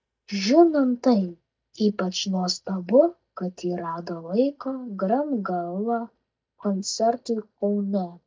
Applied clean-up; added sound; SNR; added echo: neural mask model DeepFilterNet 3.